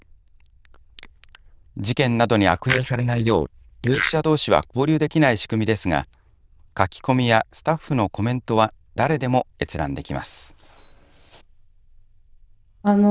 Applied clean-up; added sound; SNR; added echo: neural diffusion model UNIVERSE++.